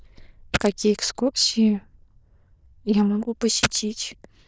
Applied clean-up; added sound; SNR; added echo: neural diffusion model UNIVERSE++.